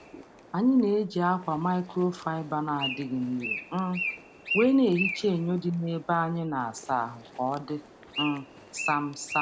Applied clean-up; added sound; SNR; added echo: none; Bird; 10 dB; none.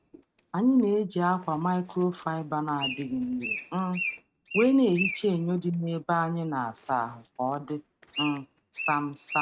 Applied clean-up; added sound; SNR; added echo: neural mask model RNNoise.